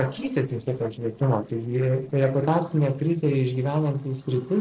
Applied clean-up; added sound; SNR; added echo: neural separator model SepFormer DNS4.